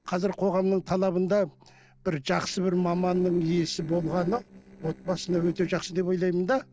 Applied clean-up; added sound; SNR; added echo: neural separator model SepFormer DNS4.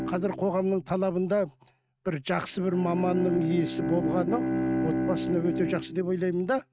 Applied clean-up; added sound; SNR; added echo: neural mask model RNNoise.